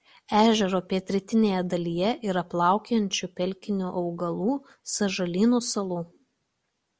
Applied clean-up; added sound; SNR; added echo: none; none; none; none.